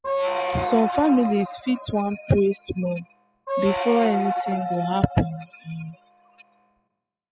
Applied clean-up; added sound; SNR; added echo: classical method spectral subtraction.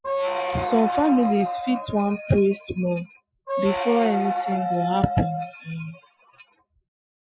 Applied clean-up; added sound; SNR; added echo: classical method Wiener filter.